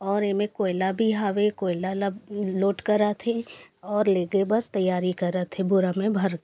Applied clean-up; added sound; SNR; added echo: none; none; none; none.